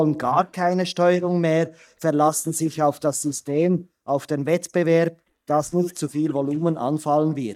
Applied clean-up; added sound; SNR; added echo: neural mask model DeepFilterNet 3.